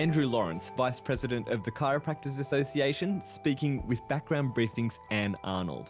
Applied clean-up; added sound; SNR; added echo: none; none; none; none.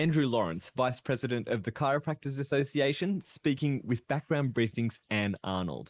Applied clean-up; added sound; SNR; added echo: neural mask model Resemble Enhance denoiser.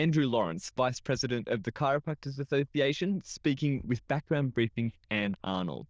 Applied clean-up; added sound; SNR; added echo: neural diffusion model UNIVERSE++.